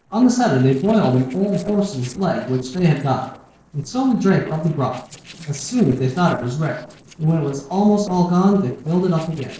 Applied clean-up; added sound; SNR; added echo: neural separator model SepFormer DNS4.